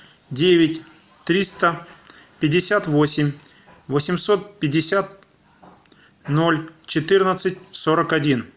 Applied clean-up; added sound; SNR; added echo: none; none; none; none.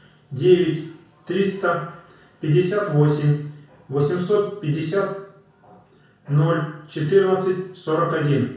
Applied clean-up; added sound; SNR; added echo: none; none; none; reverberation time 0.6 s.